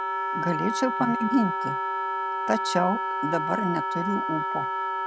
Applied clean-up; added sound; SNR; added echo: none; Wind instrument, woodwind instrument; -1 dB; none.